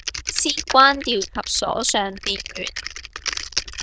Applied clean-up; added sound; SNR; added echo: neural diffusion model UNIVERSE++.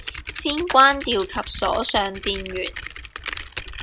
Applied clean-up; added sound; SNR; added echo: none; Typing; 8 dB; none.